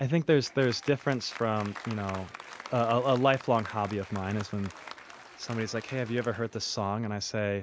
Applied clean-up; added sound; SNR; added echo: none; Applause; 17 dB; none.